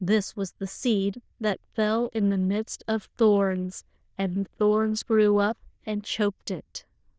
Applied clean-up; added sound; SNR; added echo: neural diffusion model UNIVERSE++.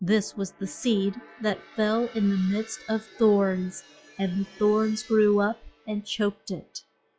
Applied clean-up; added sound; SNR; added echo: classical method log-MMSE.